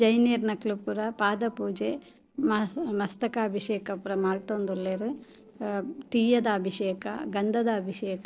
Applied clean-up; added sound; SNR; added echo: neural separator model SepFormer DNS4.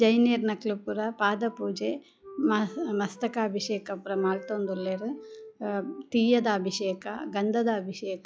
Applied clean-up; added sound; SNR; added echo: classical method log-MMSE.